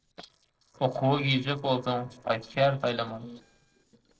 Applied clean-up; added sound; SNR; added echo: neural separator model SepFormer DNS4.